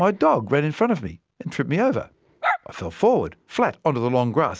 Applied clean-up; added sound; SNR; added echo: none; none; none; none.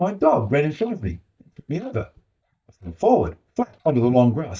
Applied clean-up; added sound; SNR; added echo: neural mask model DeepFilterNet 3.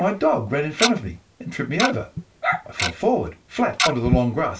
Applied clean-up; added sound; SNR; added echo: none; Tick-tock; 5 dB; reverberation time 0.2 s.